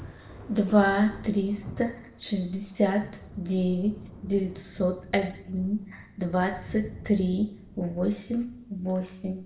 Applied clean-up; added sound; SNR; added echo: none; Thunder; 17 dB; reverberation time 0.6 s.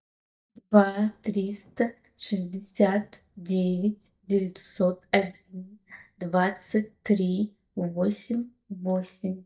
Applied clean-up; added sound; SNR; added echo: neural mask model DeepFilterNet 3.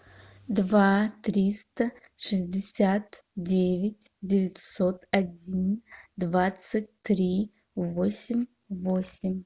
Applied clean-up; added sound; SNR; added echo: none; none; none; none.